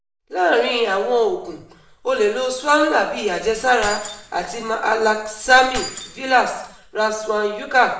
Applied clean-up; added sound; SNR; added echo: none; Keys jangling; 14 dB; reverberation time 0.6 s.